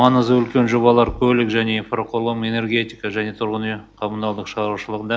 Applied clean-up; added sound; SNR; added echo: none; Bass drum; 20 dB; none.